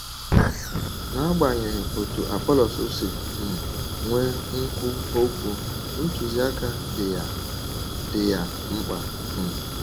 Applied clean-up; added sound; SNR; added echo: none; Fire; 1 dB; none.